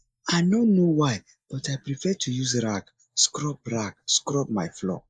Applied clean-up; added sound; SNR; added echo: neural mask model Resemble Enhance denoiser.